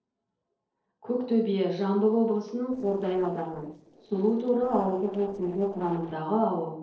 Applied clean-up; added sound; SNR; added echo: neural separator model SepFormer DNS4.